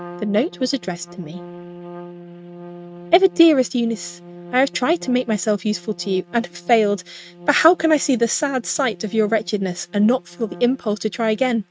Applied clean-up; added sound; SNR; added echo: neural mask model RNNoise.